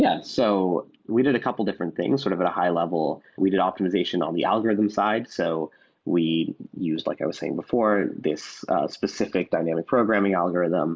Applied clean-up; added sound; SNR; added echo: none; none; none; none.